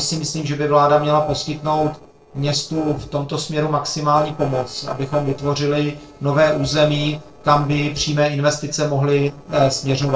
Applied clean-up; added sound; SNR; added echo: neural separator model SepFormer DNS4.